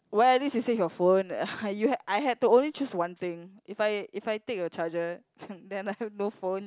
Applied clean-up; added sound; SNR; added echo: none; none; none; none.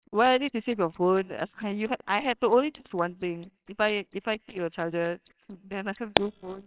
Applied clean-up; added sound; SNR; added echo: neural separator model SepFormer WHAMR!.